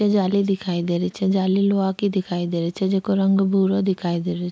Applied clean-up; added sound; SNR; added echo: none; none; none; none.